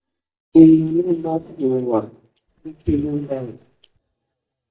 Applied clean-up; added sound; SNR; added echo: neural mask model DeepFilterNet 3.